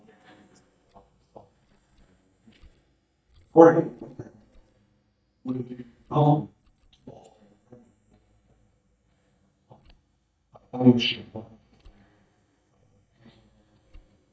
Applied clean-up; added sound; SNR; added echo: neural mask model DeepFilterNet 3.